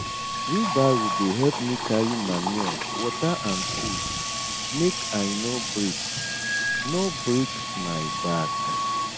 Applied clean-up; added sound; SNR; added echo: none; Sink (filling or washing) / Water tap, faucet + Wind instrument, woodwind instrument; 0 dB; none.